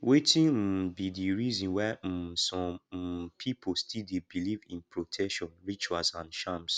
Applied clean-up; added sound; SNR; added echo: none; none; none; none.